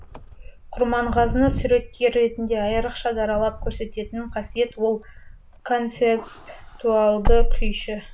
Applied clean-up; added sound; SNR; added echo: none; Wind / Car; 3 dB; none.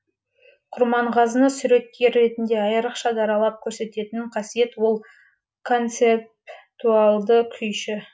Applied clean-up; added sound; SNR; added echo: none; none; none; none.